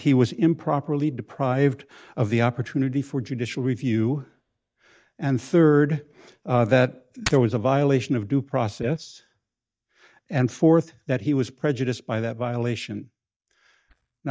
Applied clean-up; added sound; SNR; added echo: neural mask model DeepFilterNet 3.